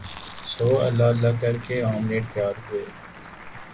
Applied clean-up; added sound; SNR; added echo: none; Chewing, mastication + Applause / Crowd; 16 dB; none.